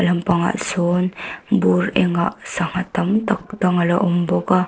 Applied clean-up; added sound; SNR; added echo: neural separator model SepFormer DNS4.